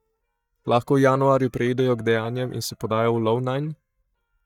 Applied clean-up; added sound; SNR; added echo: neural mask model DeepFilterNet 3.